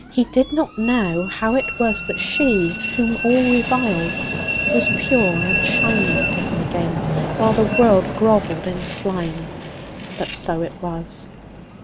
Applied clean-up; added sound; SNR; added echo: none; Train; 3 dB; none.